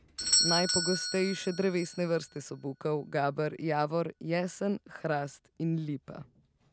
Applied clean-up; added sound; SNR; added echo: none; Doorbell; 4 dB; none.